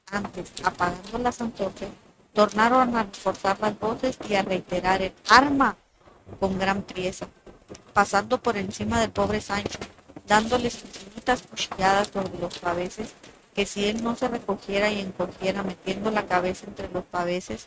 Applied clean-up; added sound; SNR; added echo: neural mask model RNNoise.